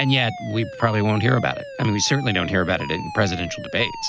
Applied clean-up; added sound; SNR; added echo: none; Alarm; 12 dB; none.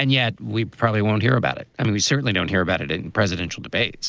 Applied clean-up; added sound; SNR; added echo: none; none; none; none.